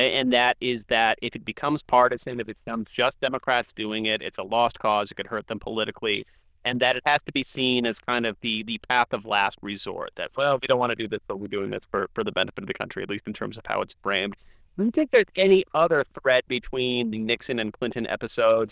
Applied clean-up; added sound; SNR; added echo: neural diffusion model UNIVERSE++.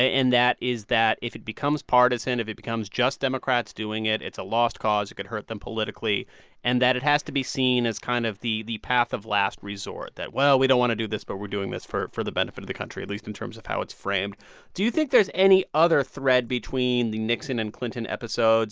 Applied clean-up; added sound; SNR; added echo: none; none; none; none.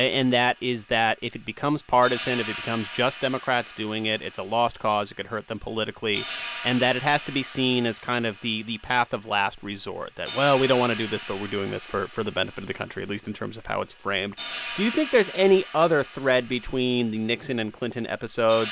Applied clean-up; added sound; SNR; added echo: none; Hi-hat; 13 dB; none.